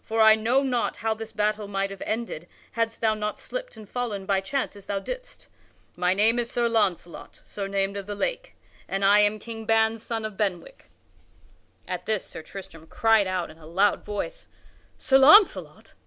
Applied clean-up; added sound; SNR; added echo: none; none; none; none.